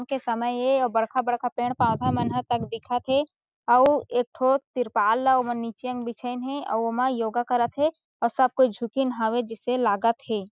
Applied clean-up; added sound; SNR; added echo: none; none; none; none.